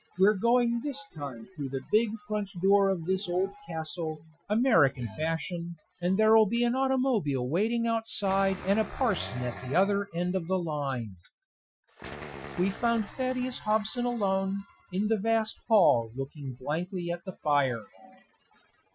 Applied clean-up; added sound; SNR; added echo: classical method Wiener filter.